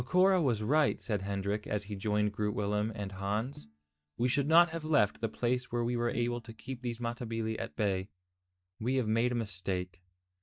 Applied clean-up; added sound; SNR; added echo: neural mask model DeepFilterNet 3.